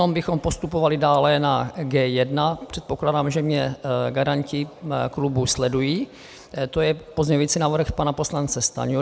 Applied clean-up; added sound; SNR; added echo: none; none; none; none.